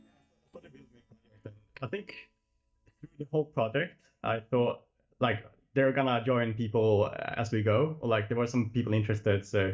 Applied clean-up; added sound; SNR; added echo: neural mask model DeepFilterNet 3.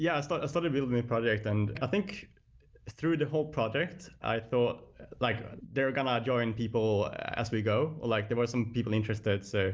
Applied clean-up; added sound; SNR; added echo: none; none; none; none.